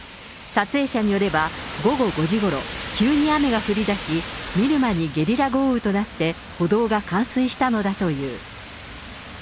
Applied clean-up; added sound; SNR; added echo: none; none; none; none.